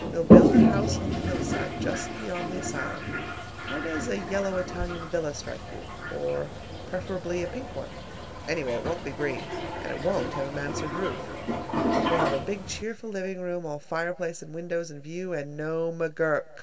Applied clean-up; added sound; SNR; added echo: none; Toilet flush; -4 dB; reverberation time 1.5 s.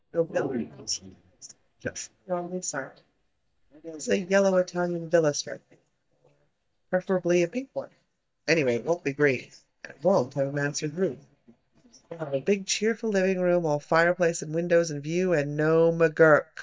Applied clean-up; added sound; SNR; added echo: neural mask model DeepFilterNet 3.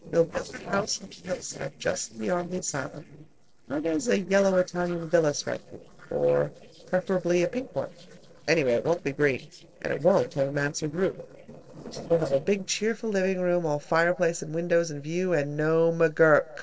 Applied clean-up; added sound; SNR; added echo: neural separator model SepFormer DNS4.